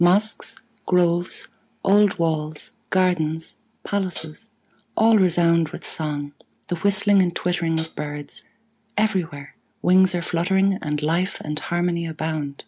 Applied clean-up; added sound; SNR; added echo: none; Hi-hat; 9 dB; none.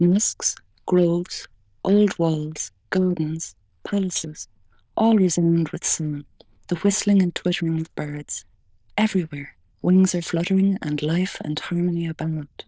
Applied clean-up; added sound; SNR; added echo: neural diffusion model UNIVERSE++.